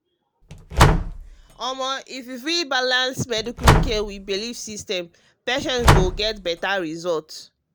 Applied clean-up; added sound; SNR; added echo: none; Slam; -4 dB; none.